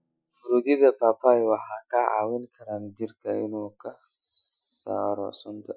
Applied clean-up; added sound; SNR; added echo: classical method Wiener filter.